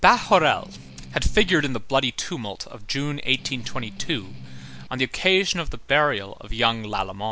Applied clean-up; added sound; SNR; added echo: none; Strum; 18 dB; none.